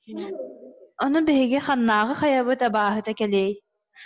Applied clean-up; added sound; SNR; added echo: none; none; none; none.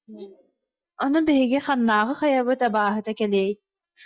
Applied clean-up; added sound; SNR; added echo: neural mask model DeepFilterNet 3.